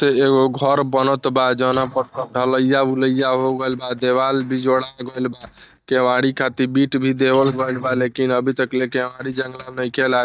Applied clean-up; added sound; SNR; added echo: neural mask model DeepFilterNet 3.